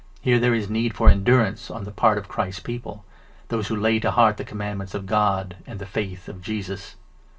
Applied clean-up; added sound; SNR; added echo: none; none; none; reverberation time 0.2 s.